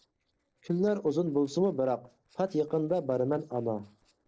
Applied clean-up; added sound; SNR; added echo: neural separator model SepFormer DNS4.